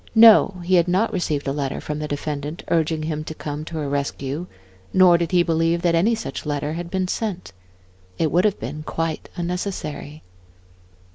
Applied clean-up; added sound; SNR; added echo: none; none; none; none.